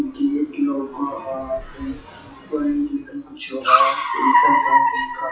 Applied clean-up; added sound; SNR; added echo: classical method WPE with log-MMSE.